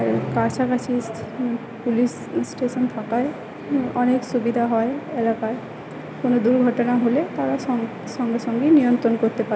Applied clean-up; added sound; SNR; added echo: none; none; none; none.